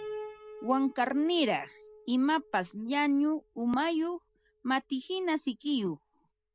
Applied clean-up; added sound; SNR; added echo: none; Piano; 18 dB; none.